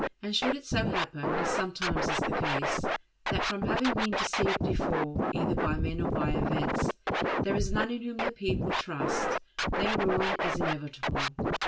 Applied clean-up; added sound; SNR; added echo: none; Scratching (performance technique); -4 dB; reverberation time 0.1 s.